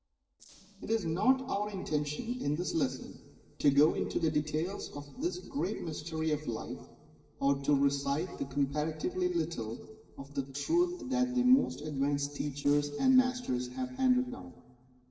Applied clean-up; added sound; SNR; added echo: neural separator model SepFormer DNS4.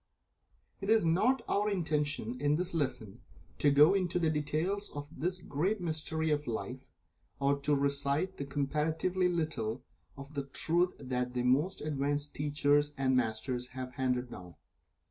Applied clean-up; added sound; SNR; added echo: none; none; none; none.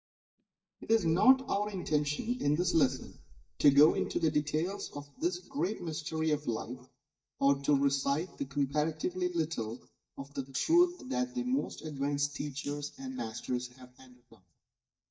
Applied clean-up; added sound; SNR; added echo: neural mask model DeepFilterNet 3.